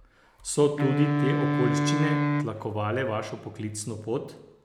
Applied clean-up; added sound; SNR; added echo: none; Wind instrument, woodwind instrument; -2 dB; none.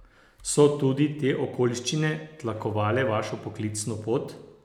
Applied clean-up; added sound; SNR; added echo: none; none; none; none.